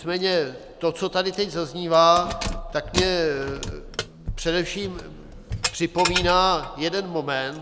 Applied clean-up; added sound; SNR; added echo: none; Keys jangling; 9 dB; none.